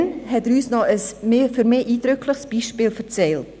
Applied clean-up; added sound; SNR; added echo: none; none; none; none.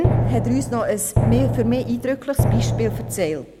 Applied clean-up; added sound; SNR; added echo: none; Drum; -2 dB; none.